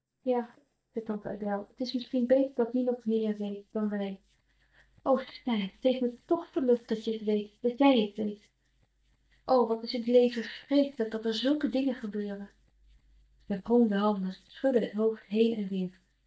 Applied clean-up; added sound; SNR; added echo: neural mask model DeepFilterNet 3.